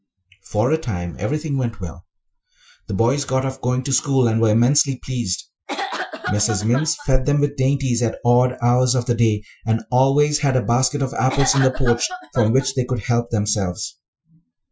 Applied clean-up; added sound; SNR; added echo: classical method Wiener filter.